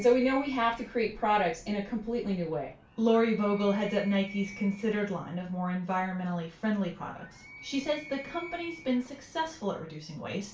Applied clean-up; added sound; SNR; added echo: none; Animal; 20 dB; reverberation time 0.3 s.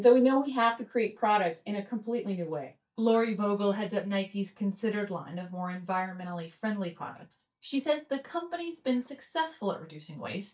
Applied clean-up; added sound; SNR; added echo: neural mask model DeepFilterNet 3.